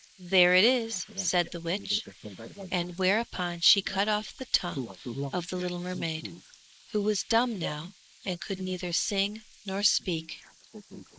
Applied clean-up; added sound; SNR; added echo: neural mask model Resemble Enhance denoiser.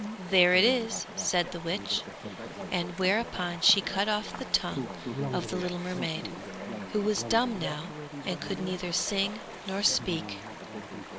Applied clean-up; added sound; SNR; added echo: none; Chatter / Stream; 8 dB; none.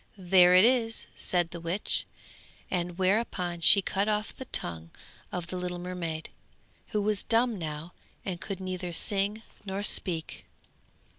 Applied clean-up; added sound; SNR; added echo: none; none; none; none.